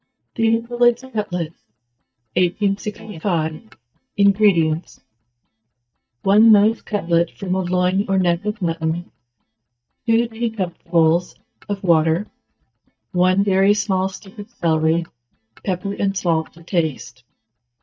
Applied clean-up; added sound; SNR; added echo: neural mask model DeepFilterNet 3.